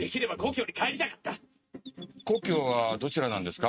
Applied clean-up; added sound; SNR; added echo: neural mask model RNNoise.